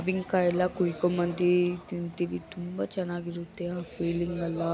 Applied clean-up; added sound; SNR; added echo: none; none; none; none.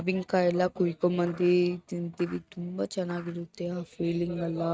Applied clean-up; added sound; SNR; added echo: neural mask model RNNoise.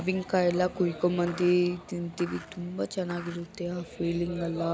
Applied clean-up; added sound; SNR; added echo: none; Skateboard; 18 dB; none.